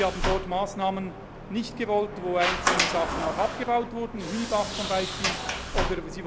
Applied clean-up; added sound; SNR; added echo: none; Sliding door; 2 dB; none.